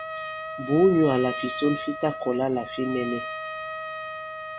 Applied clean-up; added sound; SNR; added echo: none; Trumpet; 9 dB; none.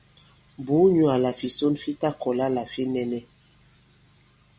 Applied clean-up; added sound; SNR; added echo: none; none; none; none.